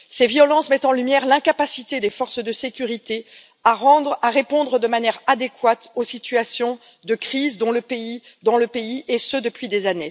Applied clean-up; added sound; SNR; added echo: none; none; none; none.